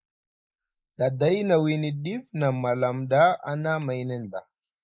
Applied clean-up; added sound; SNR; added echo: neural mask model Resemble Enhance denoiser.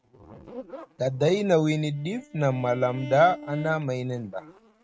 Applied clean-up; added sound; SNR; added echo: neural mask model RNNoise.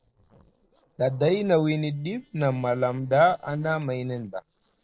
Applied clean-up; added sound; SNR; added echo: neural separator model SepFormer DNS4.